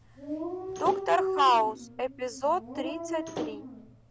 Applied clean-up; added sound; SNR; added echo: none; Dog + Slam / Wood; 5 dB; none.